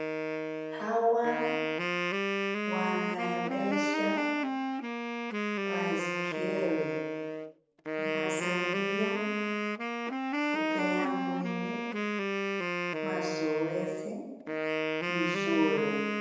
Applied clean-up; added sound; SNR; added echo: none; Wind instrument, woodwind instrument; -3 dB; reverberation time 1.1 s.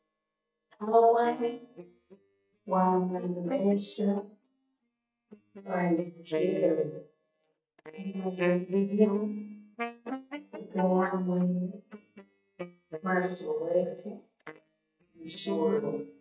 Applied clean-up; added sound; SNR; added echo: neural mask model DeepFilterNet 3.